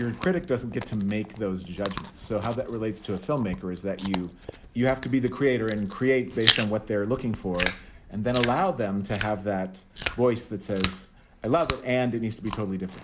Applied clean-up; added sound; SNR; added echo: none; Chewing, mastication; 9 dB; none.